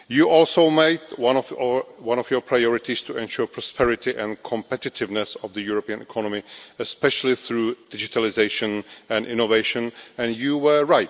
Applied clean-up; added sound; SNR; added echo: none; none; none; none.